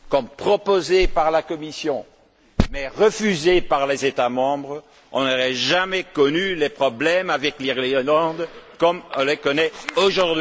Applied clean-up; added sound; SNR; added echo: none; none; none; none.